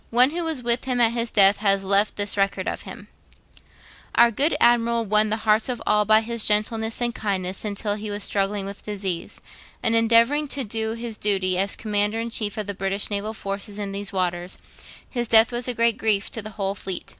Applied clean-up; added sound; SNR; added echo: none; none; none; none.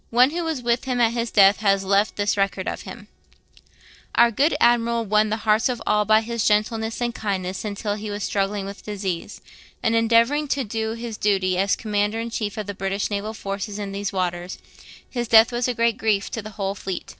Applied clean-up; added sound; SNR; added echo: neural separator model SepFormer DNS4.